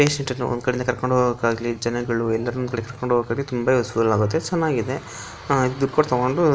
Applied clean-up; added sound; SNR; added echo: none; none; none; none.